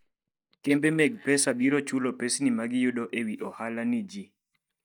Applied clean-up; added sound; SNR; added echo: neural mask model DeepFilterNet 3.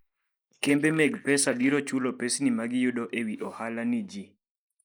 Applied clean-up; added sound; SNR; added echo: neural mask model Resemble Enhance denoiser.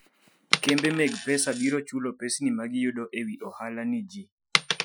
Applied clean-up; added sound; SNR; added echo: classical method Wiener filter.